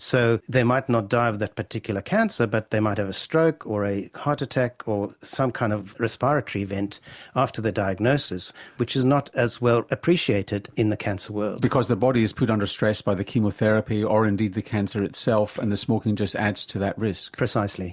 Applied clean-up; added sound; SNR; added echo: none; none; none; none.